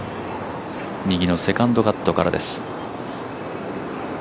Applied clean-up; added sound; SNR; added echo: none; none; none; none.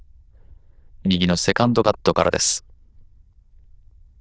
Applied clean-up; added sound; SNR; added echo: neural diffusion model UNIVERSE++.